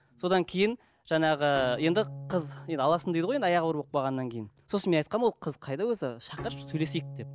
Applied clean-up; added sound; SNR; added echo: none; Bowed string instrument; 16 dB; none.